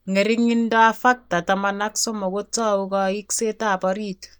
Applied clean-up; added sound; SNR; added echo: neural mask model DeepFilterNet 3.